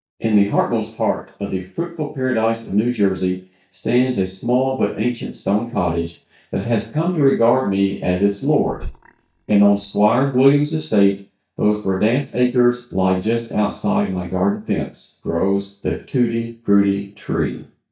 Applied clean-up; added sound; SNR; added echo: neural mask model DeepFilterNet 3.